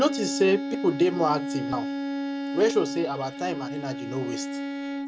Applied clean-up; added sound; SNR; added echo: none; Bowed string instrument; 4 dB; none.